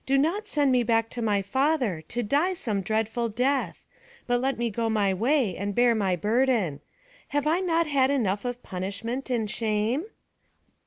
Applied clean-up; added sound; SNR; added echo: none; none; none; none.